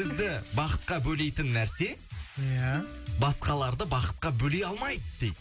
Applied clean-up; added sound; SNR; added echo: none; Plucked string instrument; 18 dB; none.